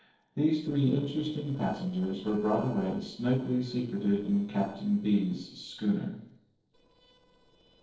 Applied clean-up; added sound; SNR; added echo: neural separator model SepFormer DNS4.